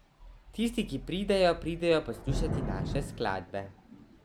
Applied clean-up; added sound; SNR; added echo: none; Thunder / Rain; 6 dB; none.